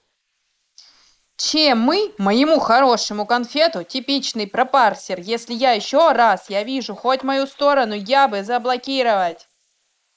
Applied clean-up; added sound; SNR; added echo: neural mask model Resemble Enhance denoiser.